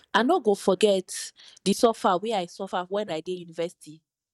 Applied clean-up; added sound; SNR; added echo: neural mask model DeepFilterNet 3.